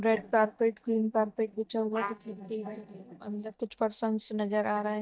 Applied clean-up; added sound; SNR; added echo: neural mask model DeepFilterNet 3.